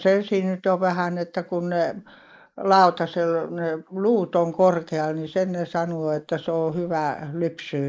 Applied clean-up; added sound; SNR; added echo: neural mask model Resemble Enhance denoiser.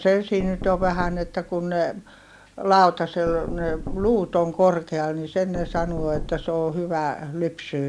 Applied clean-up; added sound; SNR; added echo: none; Knock; 11 dB; none.